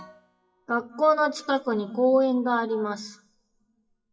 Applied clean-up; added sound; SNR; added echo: classical method WPE with log-MMSE.